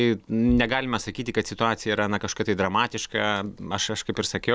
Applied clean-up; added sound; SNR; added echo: none; none; none; none.